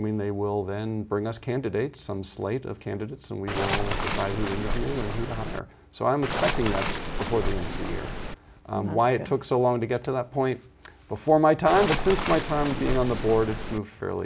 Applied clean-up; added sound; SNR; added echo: none; Waves, surf; 2 dB; none.